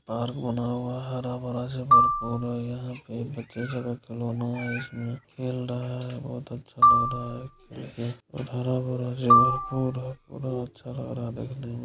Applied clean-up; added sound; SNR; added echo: none; Marimba, xylophone; -5 dB; none.